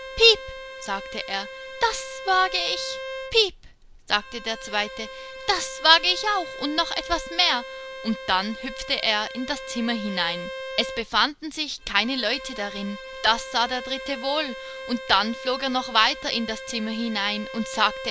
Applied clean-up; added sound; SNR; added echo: none; Bowed string instrument; 11 dB; none.